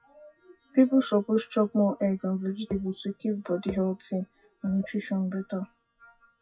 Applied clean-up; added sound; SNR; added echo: classical method WPE with log-MMSE.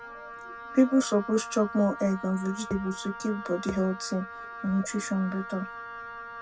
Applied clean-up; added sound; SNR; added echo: none; Wind instrument, woodwind instrument; 12 dB; reverberation time 0.3 s.